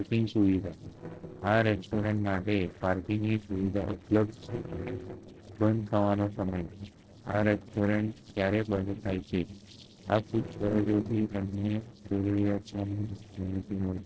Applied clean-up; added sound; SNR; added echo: neural separator model SepFormer DNS4.